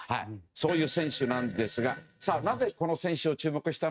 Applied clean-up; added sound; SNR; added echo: neural mask model RNNoise.